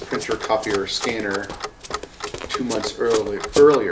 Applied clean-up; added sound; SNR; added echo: none; Run + Clock; 9 dB; none.